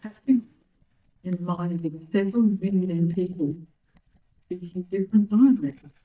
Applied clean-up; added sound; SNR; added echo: neural mask model DeepFilterNet 3.